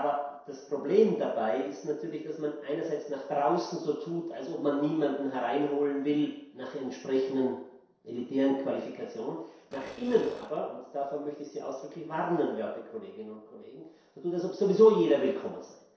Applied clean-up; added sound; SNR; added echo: neural separator model SepFormer DNS4.